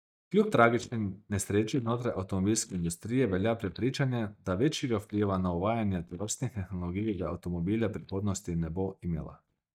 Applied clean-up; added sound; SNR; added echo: neural mask model DeepFilterNet 3.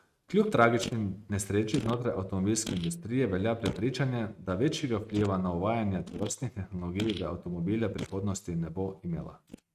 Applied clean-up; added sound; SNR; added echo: neural mask model RNNoise.